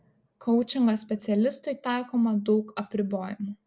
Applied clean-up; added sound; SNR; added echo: none; none; none; none.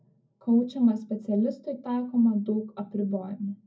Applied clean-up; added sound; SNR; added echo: none; none; none; reverberation time 0.4 s.